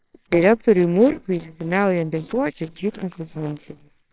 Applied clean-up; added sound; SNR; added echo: neural separator model SepFormer WHAMR!.